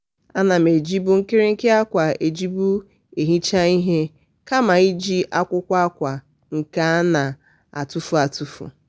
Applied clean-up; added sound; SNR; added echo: none; none; none; none.